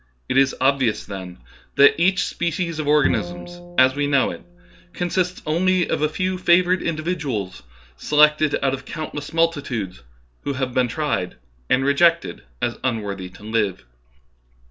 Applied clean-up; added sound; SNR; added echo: none; Bowed string instrument; 10 dB; none.